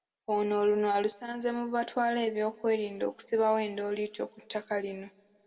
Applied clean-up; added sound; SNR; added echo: none; none; none; reverberation time 2.0 s.